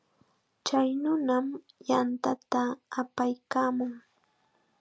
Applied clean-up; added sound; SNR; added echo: none; none; none; none.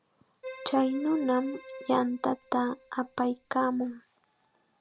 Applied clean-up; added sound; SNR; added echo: none; Keyboard (musical); 16 dB; none.